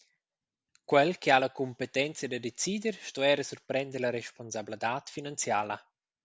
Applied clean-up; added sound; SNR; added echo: none; none; none; none.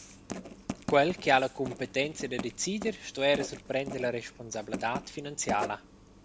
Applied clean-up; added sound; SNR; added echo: none; Writing; 10 dB; none.